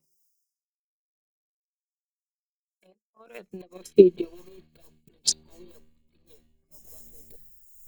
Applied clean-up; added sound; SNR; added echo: neural mask model DeepFilterNet 3.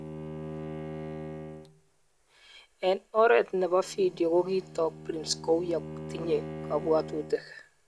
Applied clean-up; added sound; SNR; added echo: none; Bowed string instrument; 12 dB; none.